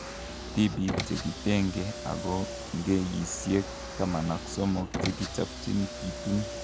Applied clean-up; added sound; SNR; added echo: none; Car; 7 dB; none.